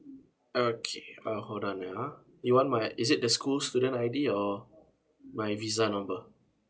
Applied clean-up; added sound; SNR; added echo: none; none; none; none.